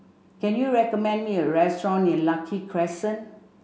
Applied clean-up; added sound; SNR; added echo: none; none; none; none.